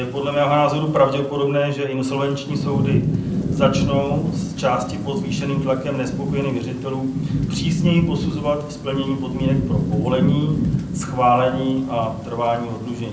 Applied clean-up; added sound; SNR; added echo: none; Rain / Thunderstorm; 2 dB; reverberation time 0.6 s.